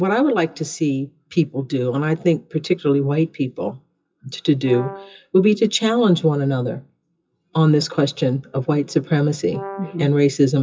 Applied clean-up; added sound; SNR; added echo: classical method WPE with log-MMSE.